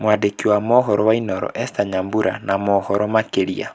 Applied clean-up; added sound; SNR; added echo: none; none; none; none.